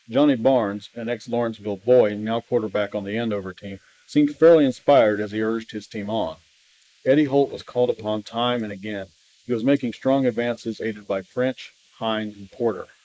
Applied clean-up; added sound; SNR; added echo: neural mask model Resemble Enhance denoiser.